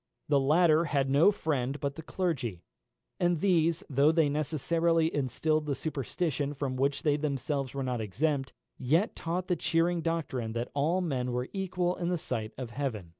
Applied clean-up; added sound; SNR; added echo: none; none; none; none.